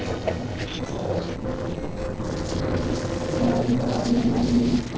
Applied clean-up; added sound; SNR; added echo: neural separator model SepFormer DNS4.